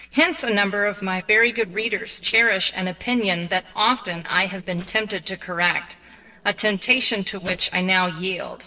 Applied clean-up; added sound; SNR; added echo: neural separator model SepFormer DNS4.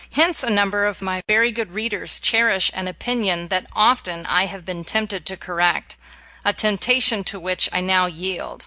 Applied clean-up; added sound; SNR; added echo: none; none; none; none.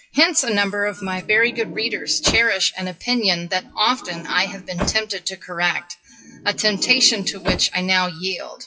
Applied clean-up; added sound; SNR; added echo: classical method WPE with log-MMSE.